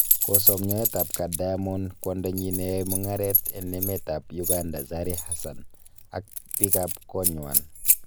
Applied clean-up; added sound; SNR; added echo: none; Keys jangling; -3 dB; none.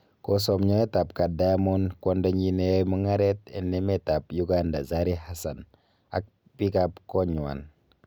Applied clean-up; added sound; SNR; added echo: none; none; none; none.